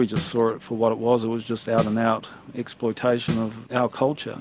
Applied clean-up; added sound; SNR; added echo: none; Snare drum; 10 dB; none.